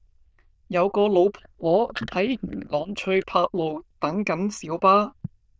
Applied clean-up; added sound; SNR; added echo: neural diffusion model UNIVERSE++.